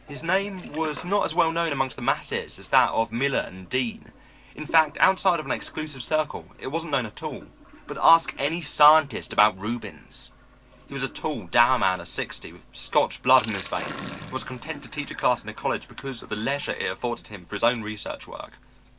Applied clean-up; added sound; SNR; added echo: none; Sink (filling or washing); 19 dB; none.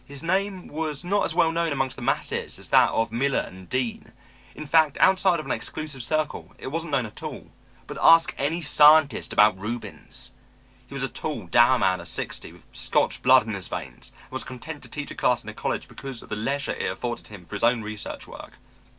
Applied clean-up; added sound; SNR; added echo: none; none; none; none.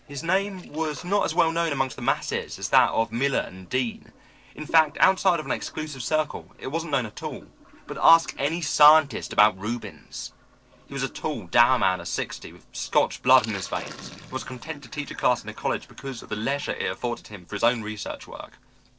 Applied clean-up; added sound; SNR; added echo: neural separator model SepFormer DNS4.